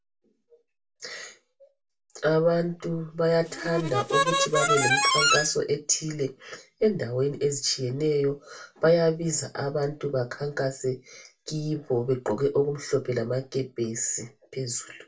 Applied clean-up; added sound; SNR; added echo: none; Harmonica; -3 dB; reverberation time 0.2 s.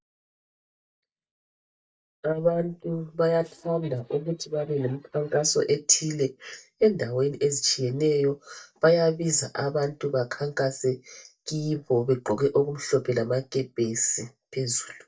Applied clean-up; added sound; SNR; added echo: neural mask model DeepFilterNet 3.